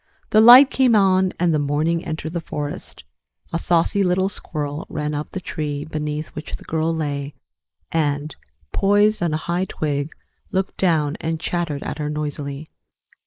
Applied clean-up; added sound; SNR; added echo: neural mask model Resemble Enhance denoiser.